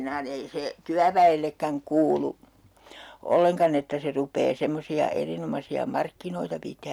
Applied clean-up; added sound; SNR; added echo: none; none; none; none.